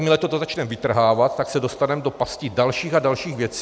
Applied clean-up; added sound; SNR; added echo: none; none; none; none.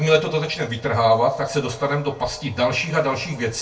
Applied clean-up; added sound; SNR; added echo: none; none; none; reverberation time 0.2 s.